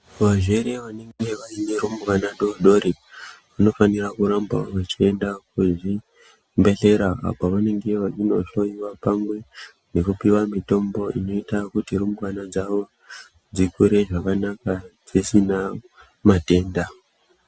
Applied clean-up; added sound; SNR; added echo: none; none; none; none.